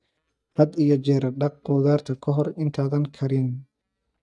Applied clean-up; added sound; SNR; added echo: neural mask model DeepFilterNet 3.